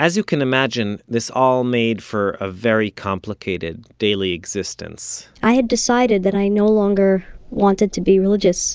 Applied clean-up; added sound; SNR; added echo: none; none; none; none.